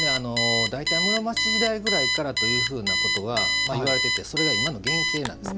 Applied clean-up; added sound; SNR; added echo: none; Alarm; -4 dB; none.